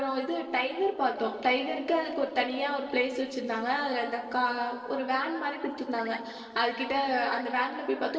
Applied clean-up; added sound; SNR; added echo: neural separator model SepFormer DNS4.